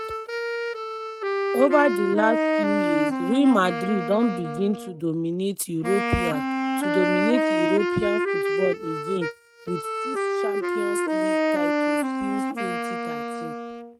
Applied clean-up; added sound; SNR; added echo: neural mask model RNNoise.